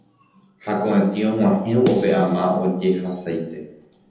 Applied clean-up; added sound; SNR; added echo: none; Snare drum; 11 dB; reverberation time 0.9 s.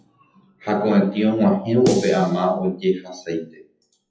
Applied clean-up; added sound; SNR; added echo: classical method WPE with log-MMSE.